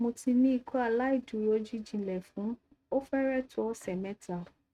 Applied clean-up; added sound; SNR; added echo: neural mask model RNNoise.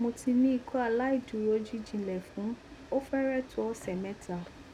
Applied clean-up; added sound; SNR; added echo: none; Train; 19 dB; none.